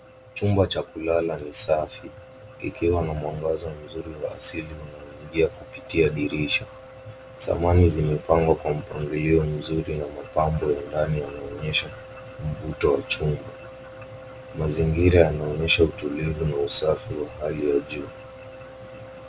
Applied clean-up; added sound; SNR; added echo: none; none; none; none.